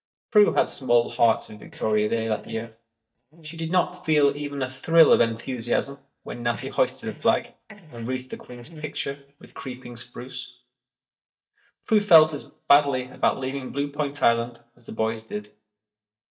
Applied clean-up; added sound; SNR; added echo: neural mask model DeepFilterNet 3.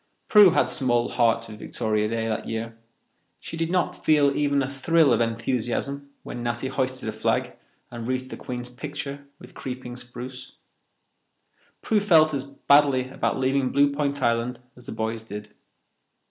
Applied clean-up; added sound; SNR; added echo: none; none; none; none.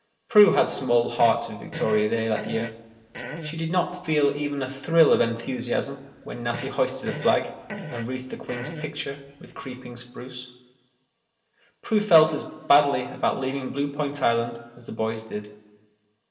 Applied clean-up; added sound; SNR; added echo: none; Fart; 13 dB; reverberation time 1.2 s.